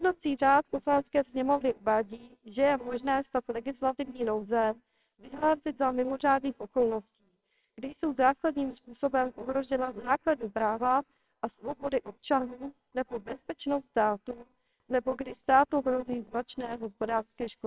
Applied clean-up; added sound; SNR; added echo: neural separator model SepFormer WHAMR!.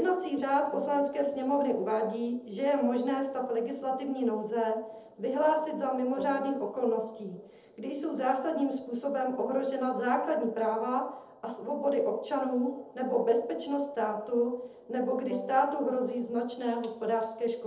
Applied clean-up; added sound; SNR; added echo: neural separator model SepFormer DNS4.